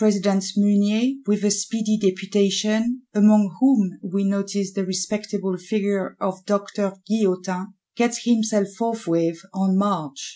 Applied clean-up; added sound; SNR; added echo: none; none; none; none.